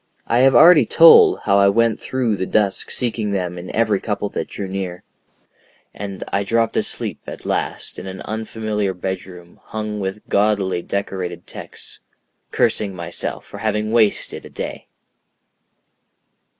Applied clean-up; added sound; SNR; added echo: none; none; none; none.